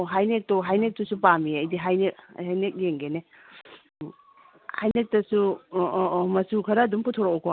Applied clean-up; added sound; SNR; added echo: none; none; none; none.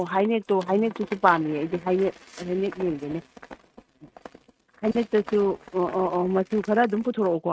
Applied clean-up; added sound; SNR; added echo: neural mask model RNNoise.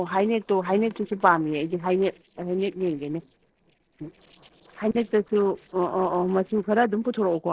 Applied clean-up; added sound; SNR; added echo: neural separator model SepFormer DNS4.